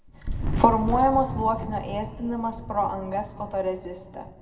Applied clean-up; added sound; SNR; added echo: none; Thunder; 6 dB; reverberation time 1.7 s.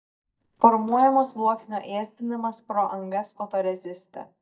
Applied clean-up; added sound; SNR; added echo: neural mask model DeepFilterNet 3.